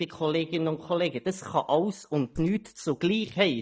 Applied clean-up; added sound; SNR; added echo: neural mask model DeepFilterNet 3.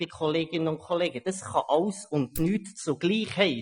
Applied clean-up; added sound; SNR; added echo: classical method Wiener filter.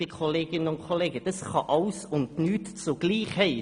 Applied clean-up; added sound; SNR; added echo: none; none; none; none.